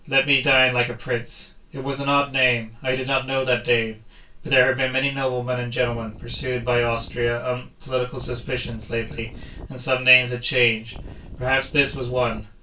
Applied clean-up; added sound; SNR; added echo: none; Wind; 14 dB; reverberation time 0.2 s.